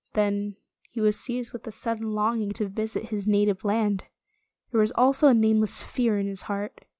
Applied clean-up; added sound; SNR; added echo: none; none; none; none.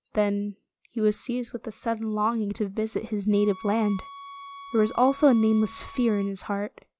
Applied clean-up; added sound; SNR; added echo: none; Bowed string instrument; 18 dB; none.